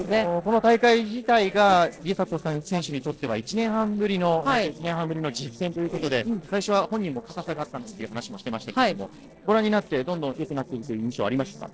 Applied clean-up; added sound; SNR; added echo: neural separator model SepFormer DNS4.